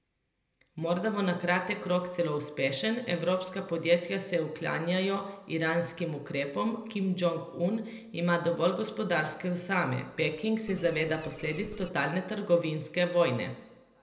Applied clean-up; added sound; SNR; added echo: none; Bird; 17 dB; reverberation time 0.7 s.